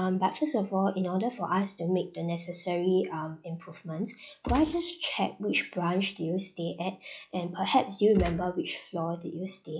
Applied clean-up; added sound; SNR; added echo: classical method log-MMSE.